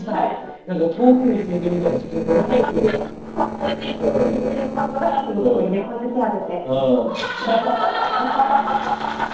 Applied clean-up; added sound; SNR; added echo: neural separator model SepFormer DNS4.